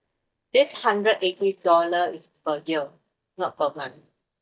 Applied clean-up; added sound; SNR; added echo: neural mask model DeepFilterNet 3.